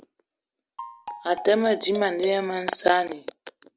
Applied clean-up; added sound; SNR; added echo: none; Marimba, xylophone; 13 dB; none.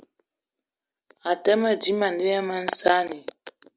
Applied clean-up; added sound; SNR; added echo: none; none; none; none.